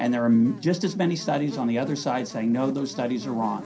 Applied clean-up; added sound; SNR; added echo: none; Buzz; 18 dB; reverberation time 0.3 s.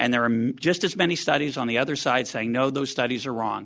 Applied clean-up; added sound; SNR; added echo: none; none; none; none.